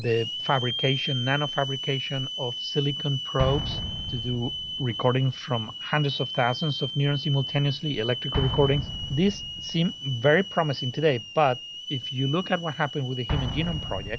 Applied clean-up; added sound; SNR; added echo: none; Hiss / Alarm + Explosion; 6 dB; none.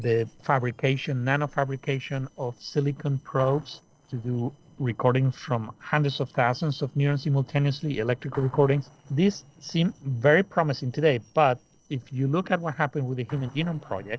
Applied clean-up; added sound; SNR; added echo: neural separator model SepFormer DNS4.